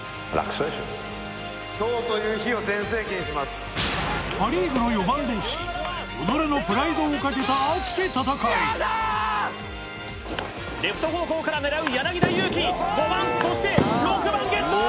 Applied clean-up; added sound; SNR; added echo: none; none; none; none.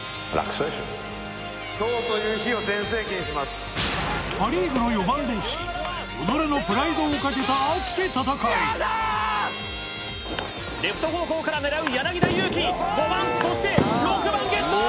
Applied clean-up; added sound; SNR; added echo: none; Rattle (instrument) + Squeak; 16 dB; none.